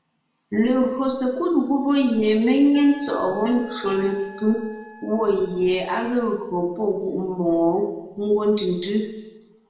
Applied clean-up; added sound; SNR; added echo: none; Wind instrument, woodwind instrument; 20 dB; reverberation time 1.0 s.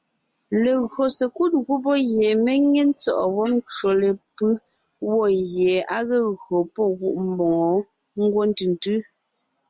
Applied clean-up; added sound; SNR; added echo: none; none; none; none.